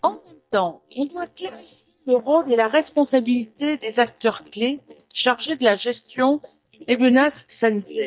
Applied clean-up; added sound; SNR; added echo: neural mask model DeepFilterNet 3.